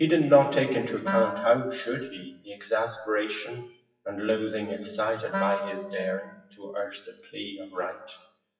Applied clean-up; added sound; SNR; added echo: classical method WPE with log-MMSE.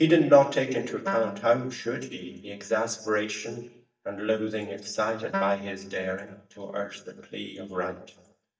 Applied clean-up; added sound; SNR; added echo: neural mask model DeepFilterNet 3.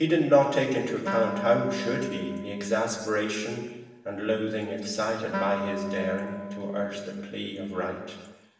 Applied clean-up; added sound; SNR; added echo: none; Wind instrument, woodwind instrument; 7 dB; reverberation time 1.1 s.